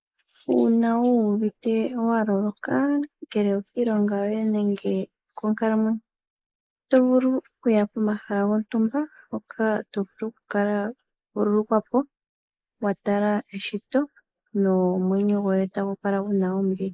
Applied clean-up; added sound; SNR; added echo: neural mask model Resemble Enhance denoiser.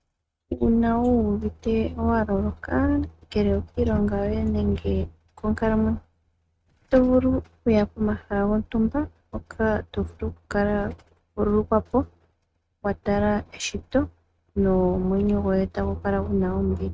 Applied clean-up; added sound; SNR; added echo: neural mask model RNNoise.